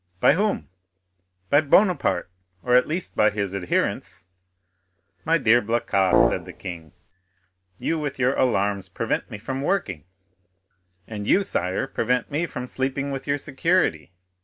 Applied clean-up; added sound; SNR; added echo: none; Brass instrument; -1 dB; none.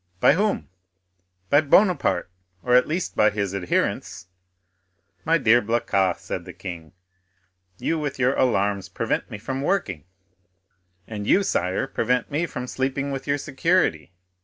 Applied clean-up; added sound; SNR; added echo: none; none; none; none.